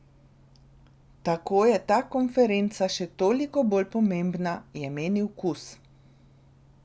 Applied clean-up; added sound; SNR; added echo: none; none; none; none.